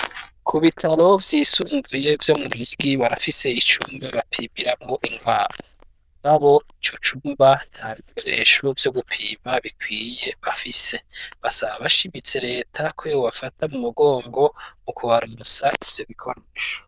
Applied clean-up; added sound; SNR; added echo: neural diffusion model UNIVERSE++.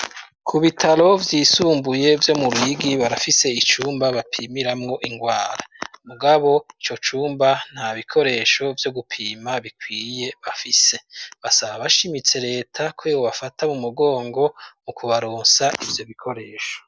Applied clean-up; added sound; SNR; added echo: none; none; none; none.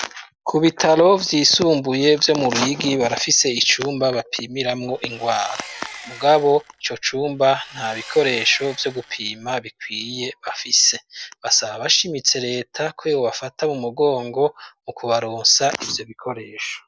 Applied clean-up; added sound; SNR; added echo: none; Engine; 19 dB; none.